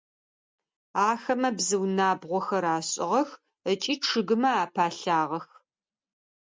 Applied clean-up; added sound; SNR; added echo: none; none; none; none.